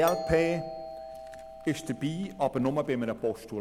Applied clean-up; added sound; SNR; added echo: none; Doorbell; 11 dB; none.